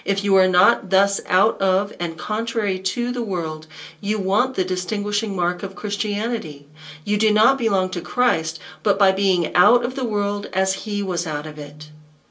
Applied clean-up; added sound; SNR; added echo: none; none; none; reverberation time 0.2 s.